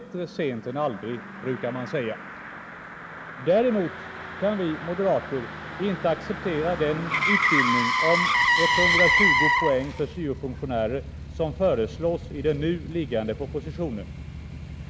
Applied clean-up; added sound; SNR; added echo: none; Motor vehicle (road); 0 dB; none.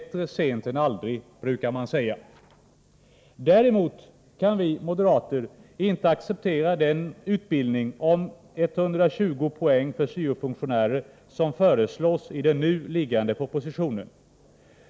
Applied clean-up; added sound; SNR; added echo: none; none; none; none.